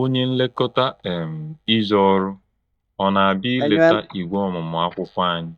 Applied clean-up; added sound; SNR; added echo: neural mask model DeepFilterNet 3.